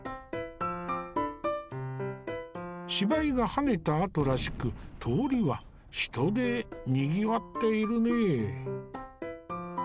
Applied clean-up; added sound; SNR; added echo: none; Gunshot, gunfire; 16 dB; none.